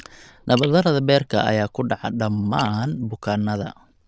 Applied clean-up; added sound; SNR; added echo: neural diffusion model UNIVERSE++.